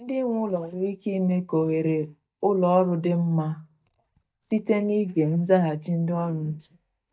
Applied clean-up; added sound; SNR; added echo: neural mask model DeepFilterNet 3.